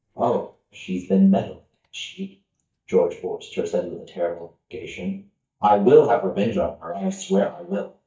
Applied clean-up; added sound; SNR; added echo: neural mask model DeepFilterNet 3.